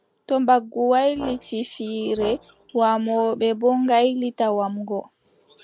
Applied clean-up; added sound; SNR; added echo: none; Brass instrument; 16 dB; none.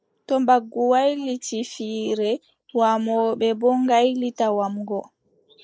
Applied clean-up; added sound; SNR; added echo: neural mask model Resemble Enhance denoiser.